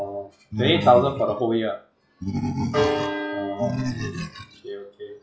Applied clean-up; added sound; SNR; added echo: classical method log-MMSE.